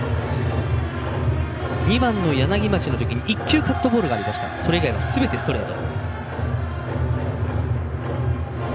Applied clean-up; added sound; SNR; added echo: none; none; none; none.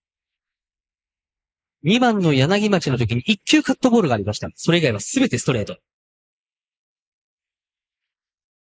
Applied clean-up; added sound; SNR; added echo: neural mask model Resemble Enhance denoiser.